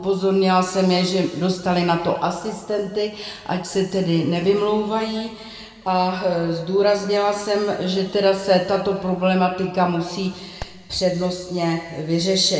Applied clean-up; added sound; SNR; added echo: none; Fireworks; 20 dB; reverberation time 1.8 s.